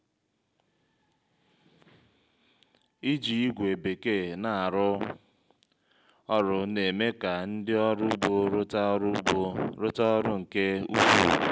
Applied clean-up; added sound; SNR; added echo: none; none; none; none.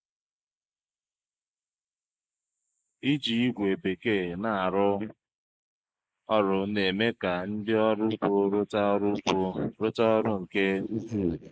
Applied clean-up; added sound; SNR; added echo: neural mask model Resemble Enhance denoiser.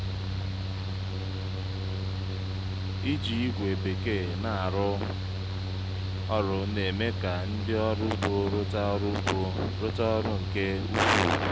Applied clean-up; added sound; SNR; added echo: none; Mechanical fan; 0 dB; none.